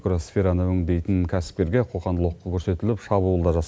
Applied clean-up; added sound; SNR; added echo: none; none; none; none.